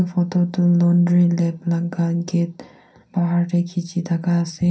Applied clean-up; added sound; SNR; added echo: none; none; none; reverberation time 0.3 s.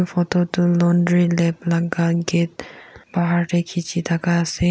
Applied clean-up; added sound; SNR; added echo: none; none; none; none.